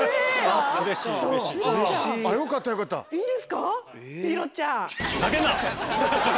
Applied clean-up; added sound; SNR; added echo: none; none; none; none.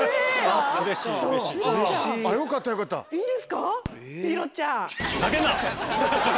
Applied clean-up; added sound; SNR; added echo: none; Fireworks; 19 dB; none.